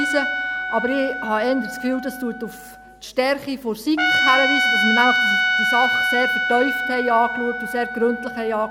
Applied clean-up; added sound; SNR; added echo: none; Trumpet; 0 dB; none.